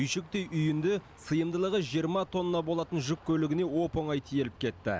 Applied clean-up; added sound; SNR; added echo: none; none; none; none.